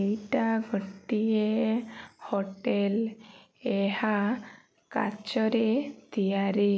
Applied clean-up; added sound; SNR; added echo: none; none; none; none.